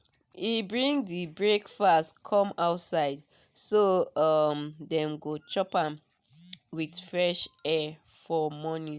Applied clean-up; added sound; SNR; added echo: none; none; none; none.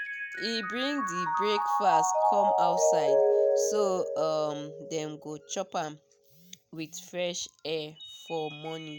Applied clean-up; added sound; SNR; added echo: none; Mallet percussion; -3 dB; none.